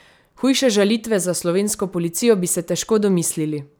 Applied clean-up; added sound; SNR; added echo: none; none; none; none.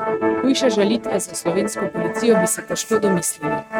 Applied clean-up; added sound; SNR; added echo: neural mask model RNNoise.